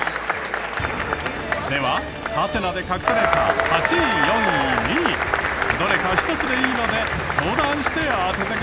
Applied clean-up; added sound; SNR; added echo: none; Applause / Crowd / Cheering; -1 dB; none.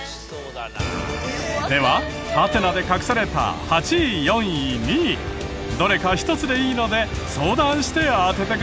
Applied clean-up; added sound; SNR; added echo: none; none; none; none.